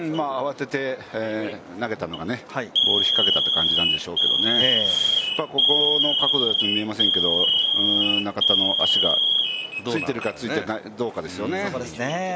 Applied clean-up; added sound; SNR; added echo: none; Alarm; -5 dB; none.